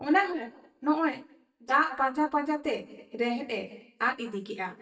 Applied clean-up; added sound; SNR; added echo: neural mask model DeepFilterNet 3.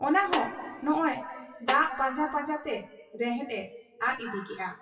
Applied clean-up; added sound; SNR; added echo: classical method WPE with log-MMSE.